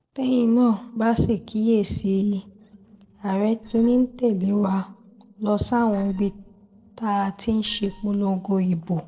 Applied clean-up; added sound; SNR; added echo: neural separator model SepFormer DNS4.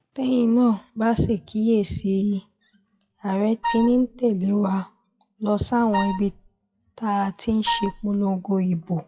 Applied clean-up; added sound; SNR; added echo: classical method WPE with log-MMSE.